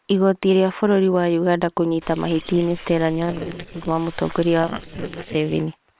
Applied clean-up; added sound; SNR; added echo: neural separator model SepFormer WHAM!.